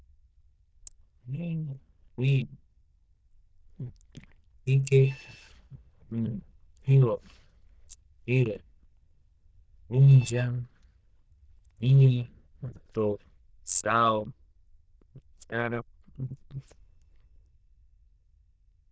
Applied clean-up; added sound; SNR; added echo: neural diffusion model UNIVERSE++.